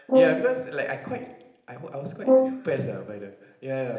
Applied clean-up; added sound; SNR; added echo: none; Brass instrument; -5 dB; reverberation time 0.8 s.